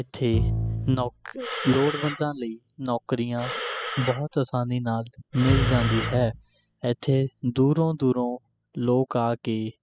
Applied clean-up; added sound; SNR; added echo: classical method spectral subtraction.